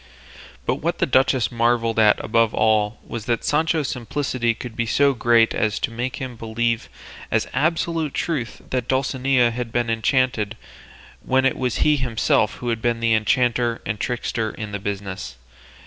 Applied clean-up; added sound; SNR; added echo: none; none; none; none.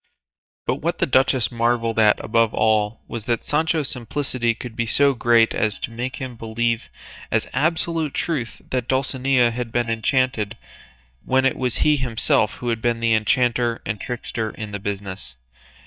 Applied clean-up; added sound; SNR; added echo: neural mask model DeepFilterNet 3.